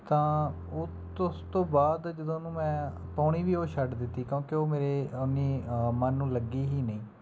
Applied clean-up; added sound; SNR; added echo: none; Bowed string instrument; 13 dB; none.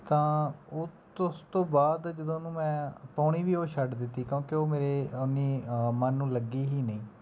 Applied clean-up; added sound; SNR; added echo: none; none; none; none.